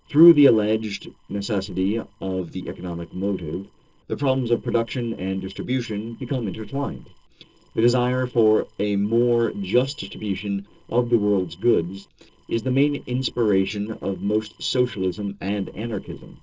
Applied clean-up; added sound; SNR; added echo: neural separator model SepFormer DNS4.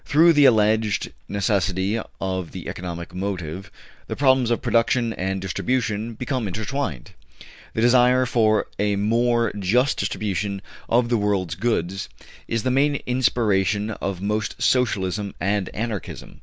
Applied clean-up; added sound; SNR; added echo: none; none; none; none.